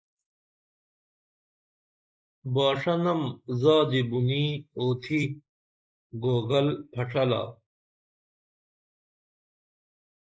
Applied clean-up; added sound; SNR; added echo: neural mask model Resemble Enhance denoiser.